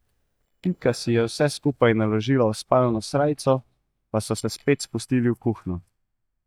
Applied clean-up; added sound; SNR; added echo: neural mask model DeepFilterNet 3.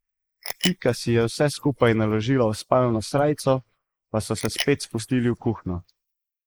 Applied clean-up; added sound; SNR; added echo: neural mask model Resemble Enhance denoiser.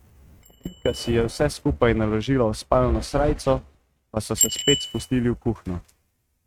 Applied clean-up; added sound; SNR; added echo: neural mask model RNNoise.